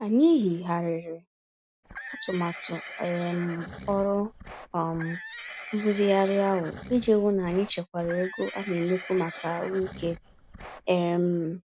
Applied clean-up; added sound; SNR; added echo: none; Livestock, farm animals, working animals; 14 dB; none.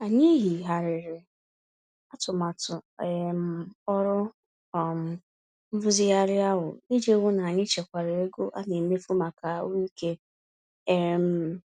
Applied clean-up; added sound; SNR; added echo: none; none; none; none.